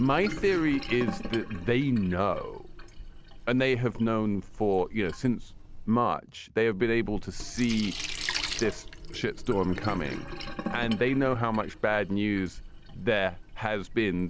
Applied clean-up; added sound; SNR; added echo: none; Sink (filling or washing); 9 dB; none.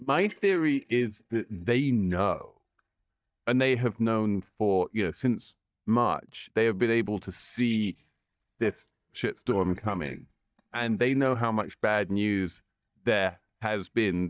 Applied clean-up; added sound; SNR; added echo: neural mask model DeepFilterNet 3.